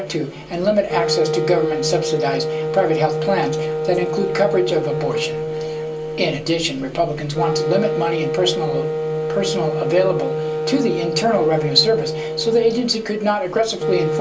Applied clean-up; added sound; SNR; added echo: none; Wind instrument, woodwind instrument; 3 dB; reverberation time 0.3 s.